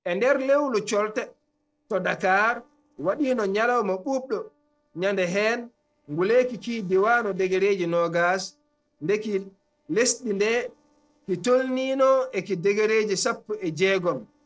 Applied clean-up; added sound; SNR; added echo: neural separator model SepFormer DNS4.